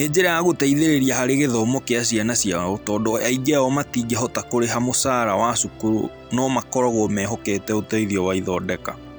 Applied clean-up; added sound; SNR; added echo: none; Musical instrument; 20 dB; none.